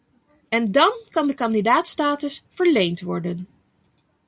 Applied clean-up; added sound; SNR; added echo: none; none; none; none.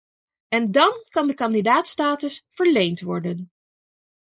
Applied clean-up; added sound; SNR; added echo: neural mask model Resemble Enhance denoiser.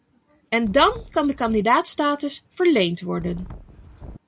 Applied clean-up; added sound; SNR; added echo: none; Wind; 16 dB; none.